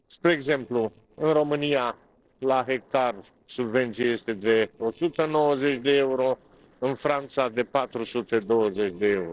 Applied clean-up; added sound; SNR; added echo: neural separator model SepFormer DNS4.